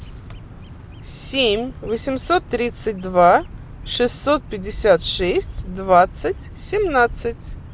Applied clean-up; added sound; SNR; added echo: none; Bird vocalization, bird call, bird song; 16 dB; none.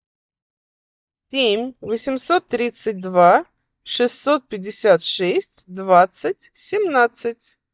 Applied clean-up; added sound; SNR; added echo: neural mask model DeepFilterNet 3.